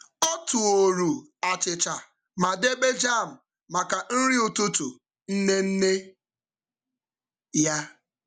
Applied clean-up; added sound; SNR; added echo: none; none; none; none.